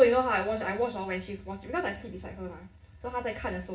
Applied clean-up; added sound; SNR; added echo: none; none; none; reverberation time 0.4 s.